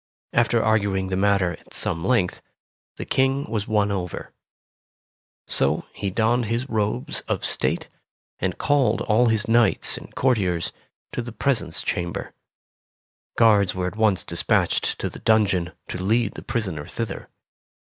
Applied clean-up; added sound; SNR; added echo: none; none; none; none.